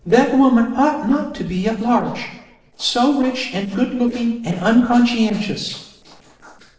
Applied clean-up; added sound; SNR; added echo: neural separator model SepFormer DNS4.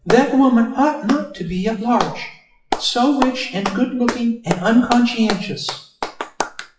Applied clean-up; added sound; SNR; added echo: classical method WPE with log-MMSE.